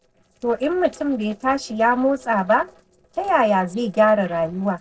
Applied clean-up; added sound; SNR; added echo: neural separator model SepFormer DNS4.